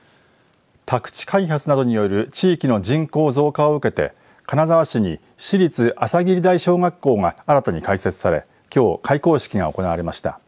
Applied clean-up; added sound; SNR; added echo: none; none; none; none.